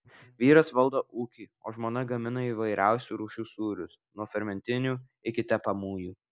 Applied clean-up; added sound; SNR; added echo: none; none; none; none.